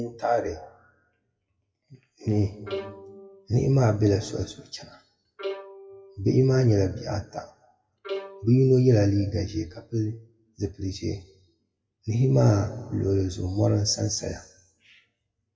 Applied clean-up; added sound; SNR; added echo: classical method WPE with log-MMSE.